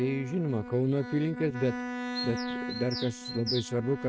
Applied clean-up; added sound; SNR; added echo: neural mask model RNNoise.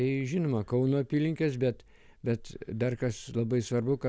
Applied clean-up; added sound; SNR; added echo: none; none; none; none.